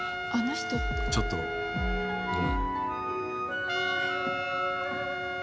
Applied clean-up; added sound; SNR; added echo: none; Wind instrument, woodwind instrument + Trumpet; 0 dB; none.